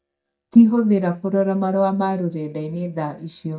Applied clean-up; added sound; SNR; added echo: neural mask model DeepFilterNet 3.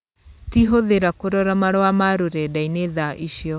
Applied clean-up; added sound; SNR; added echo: none; none; none; none.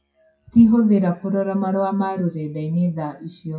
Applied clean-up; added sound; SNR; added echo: classical method WPE with log-MMSE.